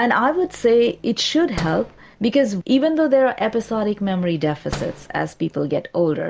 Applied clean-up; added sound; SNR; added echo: none; Slam; 19 dB; none.